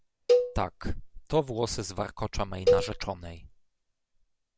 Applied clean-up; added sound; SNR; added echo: none; Cowbell; -3 dB; none.